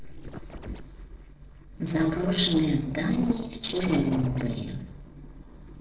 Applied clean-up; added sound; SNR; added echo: neural separator model SepFormer DNS4.